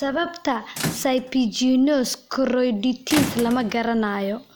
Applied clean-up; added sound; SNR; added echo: none; Squeak / Rattle / Slam; 11 dB; none.